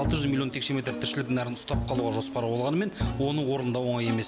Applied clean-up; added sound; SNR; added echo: none; Bowed string instrument + Plucked string instrument; 6 dB; none.